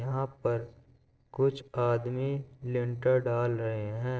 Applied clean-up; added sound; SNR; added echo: neural separator model SepFormer DNS4.